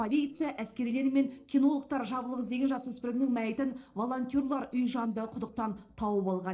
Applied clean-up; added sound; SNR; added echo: neural separator model SepFormer DNS4.